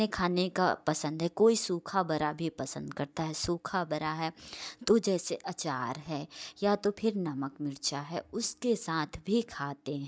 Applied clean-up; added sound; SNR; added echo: none; none; none; none.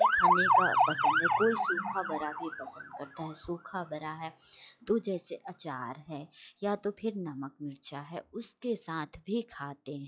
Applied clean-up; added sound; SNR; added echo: classical method log-MMSE.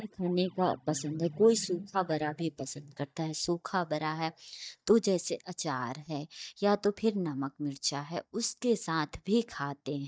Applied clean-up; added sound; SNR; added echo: neural mask model DeepFilterNet 3.